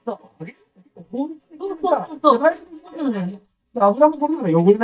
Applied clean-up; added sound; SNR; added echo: neural mask model DeepFilterNet 3.